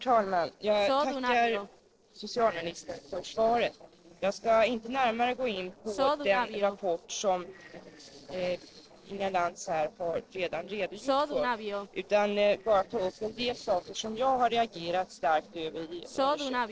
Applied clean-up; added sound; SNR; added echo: neural separator model SepFormer DNS4.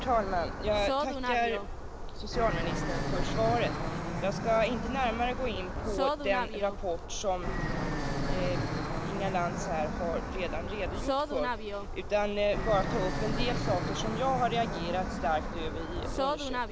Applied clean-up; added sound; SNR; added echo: none; Fixed-wing aircraft, airplane; 0 dB; none.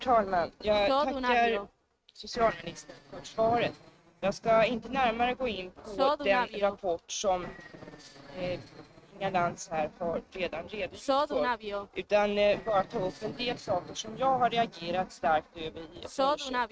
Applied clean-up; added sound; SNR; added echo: neural mask model RNNoise.